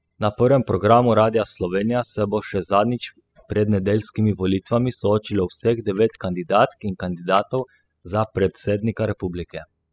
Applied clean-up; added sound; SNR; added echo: classical method spectral subtraction.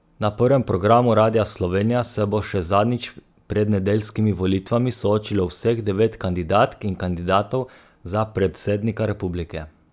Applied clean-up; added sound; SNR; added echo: none; none; none; none.